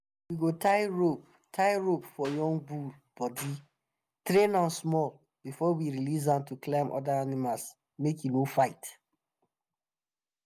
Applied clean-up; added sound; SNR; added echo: none; Clapping; 18 dB; none.